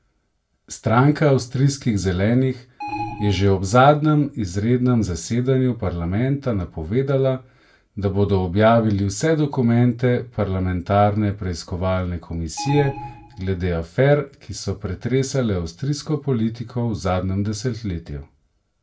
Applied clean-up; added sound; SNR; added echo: none; Alarm; 12 dB; reverberation time 0.2 s.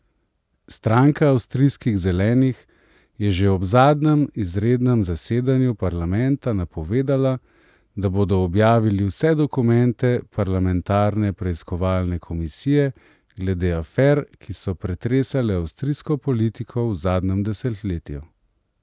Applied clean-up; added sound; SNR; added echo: none; none; none; none.